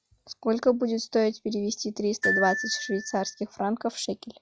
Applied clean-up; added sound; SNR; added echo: classical method log-MMSE.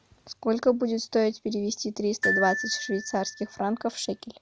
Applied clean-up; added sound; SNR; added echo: none; Glockenspiel; 4 dB; none.